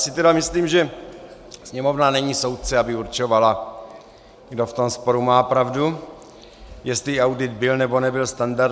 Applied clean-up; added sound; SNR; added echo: none; none; none; none.